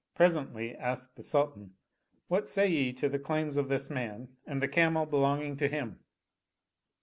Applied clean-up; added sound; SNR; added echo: none; none; none; none.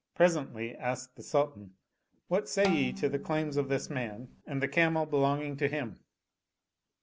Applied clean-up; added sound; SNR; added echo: none; Bowed string instrument; 9 dB; none.